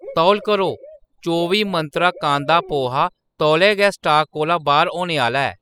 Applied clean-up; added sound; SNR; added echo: classical method spectral subtraction.